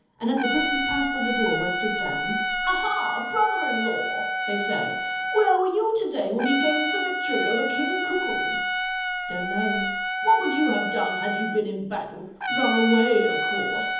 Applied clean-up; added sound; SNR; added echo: none; Trumpet; 1 dB; reverberation time 1.3 s.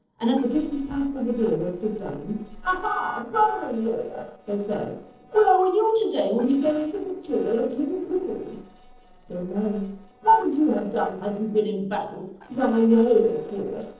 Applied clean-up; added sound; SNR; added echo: neural separator model SepFormer DNS4.